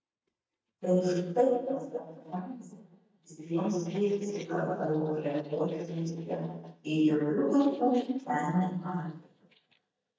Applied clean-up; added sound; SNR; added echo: neural mask model DeepFilterNet 3.